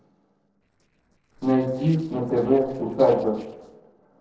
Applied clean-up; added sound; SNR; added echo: neural separator model SepFormer DNS4.